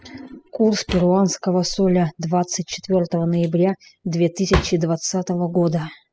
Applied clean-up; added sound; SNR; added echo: classical method spectral subtraction.